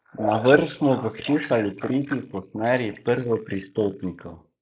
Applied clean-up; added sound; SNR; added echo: neural mask model Resemble Enhance denoiser.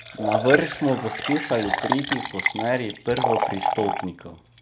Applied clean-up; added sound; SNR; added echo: none; Liquid; 2 dB; none.